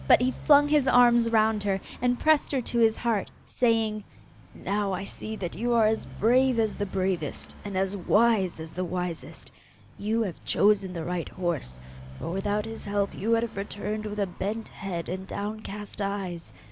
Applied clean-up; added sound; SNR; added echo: none; Motorcycle; 18 dB; none.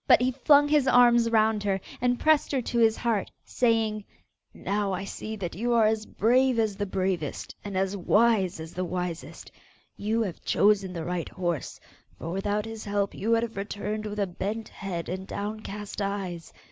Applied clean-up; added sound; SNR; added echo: none; none; none; none.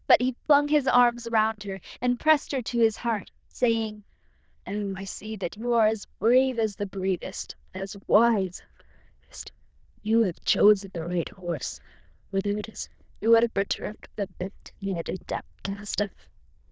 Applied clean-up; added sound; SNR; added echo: neural diffusion model UNIVERSE++.